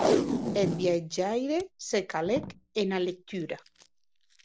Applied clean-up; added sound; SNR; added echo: none; Packing tape, duct tape; 2 dB; none.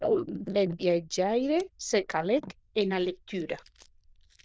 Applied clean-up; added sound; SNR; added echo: neural diffusion model UNIVERSE++.